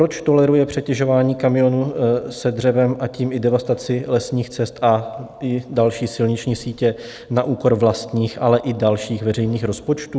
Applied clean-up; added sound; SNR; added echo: none; none; none; none.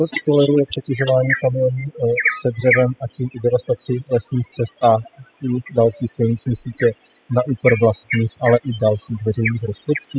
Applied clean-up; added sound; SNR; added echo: classical method spectral subtraction.